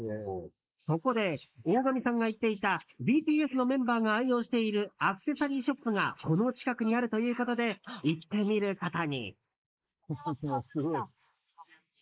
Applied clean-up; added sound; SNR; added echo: neural mask model Resemble Enhance denoiser.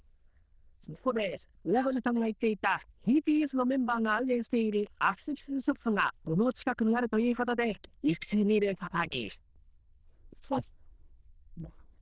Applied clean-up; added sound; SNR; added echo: neural diffusion model UNIVERSE++.